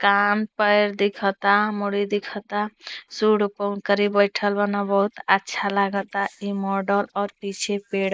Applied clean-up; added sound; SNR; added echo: neural mask model Resemble Enhance denoiser.